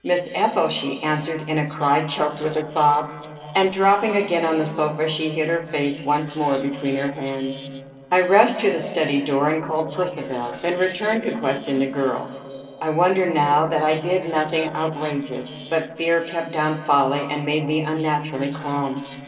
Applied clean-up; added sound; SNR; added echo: neural separator model SepFormer DNS4.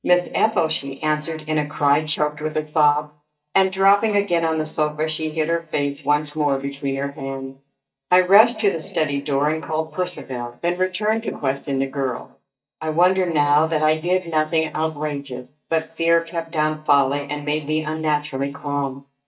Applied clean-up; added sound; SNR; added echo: neural mask model DeepFilterNet 3.